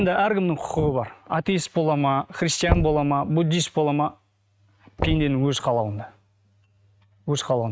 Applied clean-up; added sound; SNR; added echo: neural mask model RNNoise.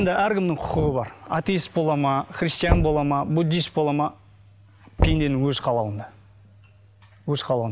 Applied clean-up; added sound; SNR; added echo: none; Knock / Wood; 5 dB; none.